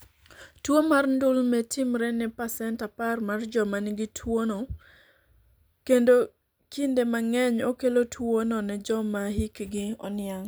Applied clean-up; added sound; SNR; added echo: none; none; none; none.